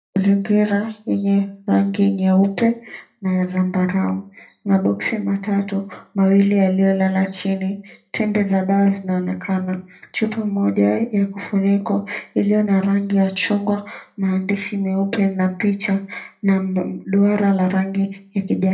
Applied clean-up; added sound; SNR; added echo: none; none; none; reverberation time 0.3 s.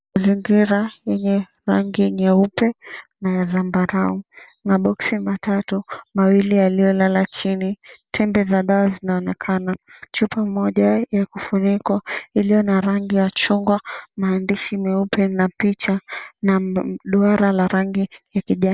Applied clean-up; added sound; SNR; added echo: none; none; none; none.